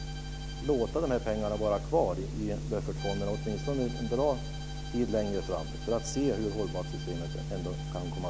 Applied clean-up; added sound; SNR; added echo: none; Bowed string instrument; 18 dB; none.